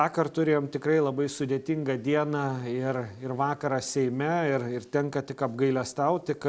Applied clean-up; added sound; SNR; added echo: none; none; none; none.